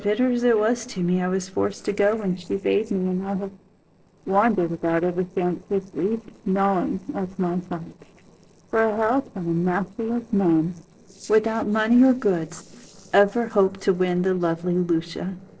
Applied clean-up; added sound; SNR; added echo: neural separator model SepFormer DNS4.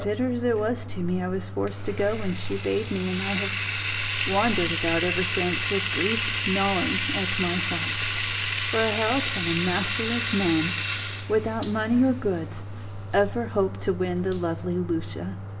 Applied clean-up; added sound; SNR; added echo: none; Bathtub (filling or washing); -3 dB; reverberation time 0.7 s.